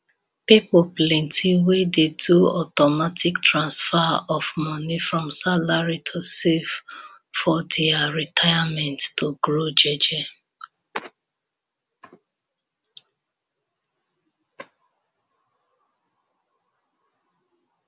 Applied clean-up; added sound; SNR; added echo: none; none; none; none.